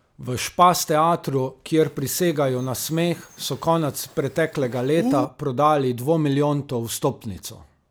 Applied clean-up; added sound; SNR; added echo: none; Bird; 11 dB; none.